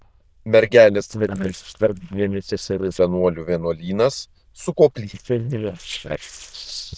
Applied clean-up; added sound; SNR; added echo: neural diffusion model UNIVERSE++.